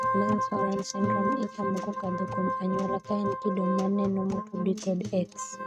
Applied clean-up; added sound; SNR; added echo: neural mask model RNNoise.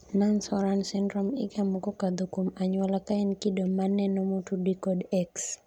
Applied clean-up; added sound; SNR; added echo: none; none; none; none.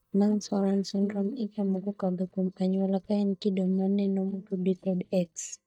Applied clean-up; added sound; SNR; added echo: neural mask model DeepFilterNet 3.